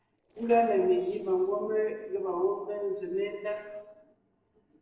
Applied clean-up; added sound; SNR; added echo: neural separator model SepFormer DNS4.